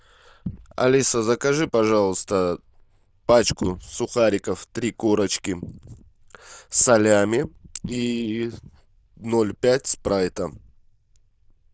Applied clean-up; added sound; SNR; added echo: neural diffusion model UNIVERSE++.